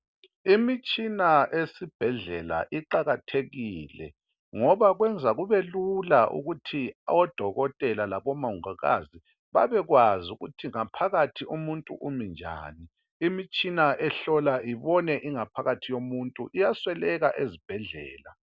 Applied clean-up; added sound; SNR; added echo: none; none; none; none.